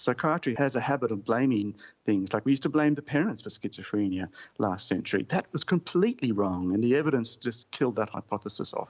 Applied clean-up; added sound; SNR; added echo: none; none; none; none.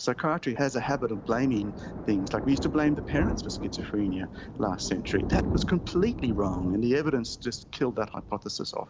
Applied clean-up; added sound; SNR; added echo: none; Thunder; 6 dB; none.